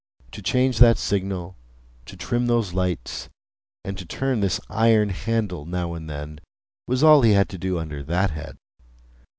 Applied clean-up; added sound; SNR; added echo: none; none; none; none.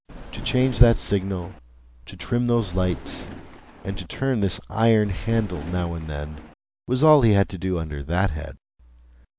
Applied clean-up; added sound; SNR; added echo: none; Thunder; 14 dB; none.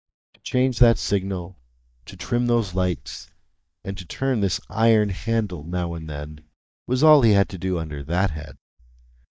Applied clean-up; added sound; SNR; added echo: neural mask model DeepFilterNet 3.